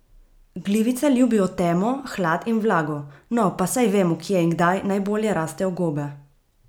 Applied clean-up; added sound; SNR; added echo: none; none; none; none.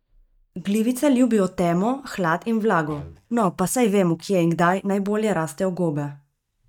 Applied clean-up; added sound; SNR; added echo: neural mask model DeepFilterNet 3.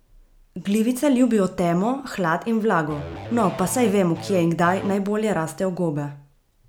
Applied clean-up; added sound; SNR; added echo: none; Electric guitar / Bass guitar; 13 dB; none.